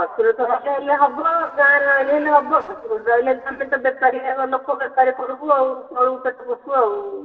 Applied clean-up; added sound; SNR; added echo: neural separator model SepFormer DNS4.